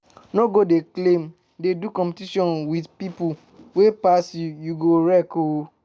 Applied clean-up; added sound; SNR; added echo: none; none; none; none.